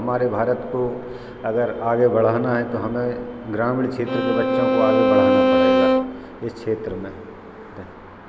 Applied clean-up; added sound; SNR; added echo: none; Bowed string instrument; -4 dB; none.